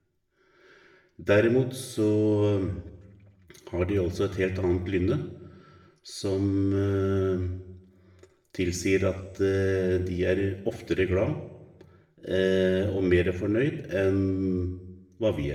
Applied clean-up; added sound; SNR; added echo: none; none; none; reverberation time 0.8 s.